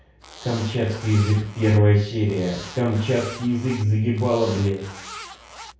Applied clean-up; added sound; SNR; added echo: none; Zipper (clothing); 17 dB; reverberation time 0.6 s.